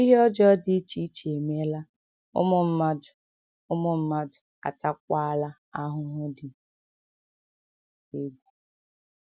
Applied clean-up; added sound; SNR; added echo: none; none; none; none.